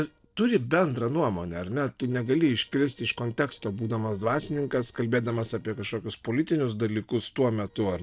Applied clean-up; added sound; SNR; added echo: neural separator model SepFormer DNS4.